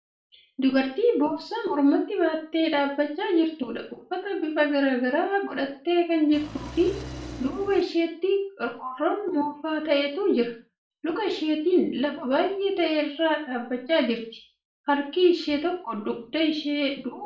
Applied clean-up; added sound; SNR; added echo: none; Engine; 12 dB; reverberation time 0.4 s.